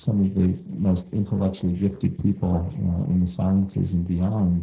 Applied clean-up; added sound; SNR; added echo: neural separator model SepFormer DNS4.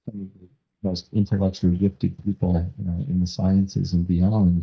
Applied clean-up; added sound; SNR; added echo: neural mask model DeepFilterNet 3.